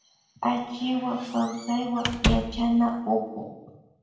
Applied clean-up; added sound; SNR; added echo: none; Squeak / Slam; 4 dB; reverberation time 1.0 s.